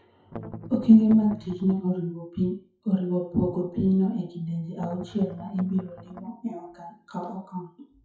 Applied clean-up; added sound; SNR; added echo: classical method WPE with log-MMSE.